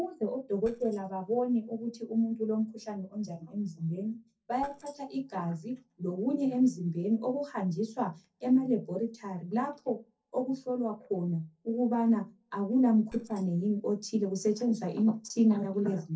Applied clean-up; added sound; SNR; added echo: neural separator model SepFormer DNS4.